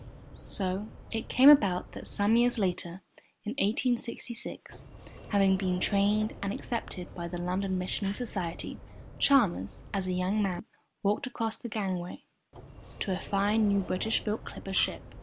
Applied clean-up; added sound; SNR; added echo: none; Sliding door; 17 dB; none.